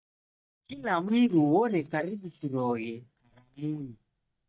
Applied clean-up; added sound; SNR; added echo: neural mask model DeepFilterNet 3.